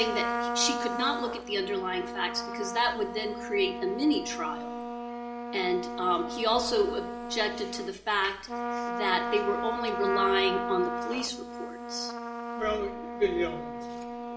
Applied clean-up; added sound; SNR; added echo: none; Trumpet; 4 dB; reverberation time 2.7 s.